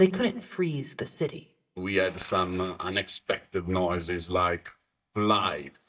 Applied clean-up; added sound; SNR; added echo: neural mask model DeepFilterNet 3.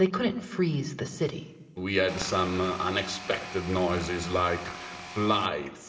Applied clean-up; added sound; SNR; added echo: none; Tools; 11 dB; reverberation time 2.7 s.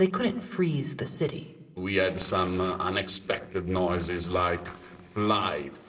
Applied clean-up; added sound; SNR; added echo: neural separator model SepFormer DNS4.